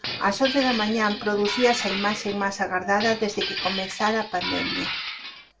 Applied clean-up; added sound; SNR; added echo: none; Glass; 6 dB; reverberation time 0.2 s.